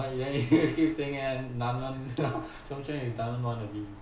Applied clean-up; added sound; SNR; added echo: none; Wind; 18 dB; reverberation time 0.4 s.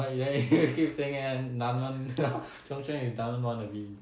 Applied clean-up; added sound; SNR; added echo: none; none; none; none.